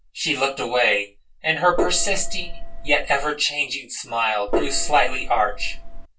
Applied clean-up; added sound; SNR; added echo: none; Gong; 0 dB; reverberation time 0.2 s.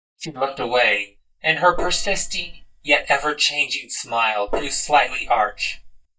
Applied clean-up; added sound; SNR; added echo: neural mask model DeepFilterNet 3.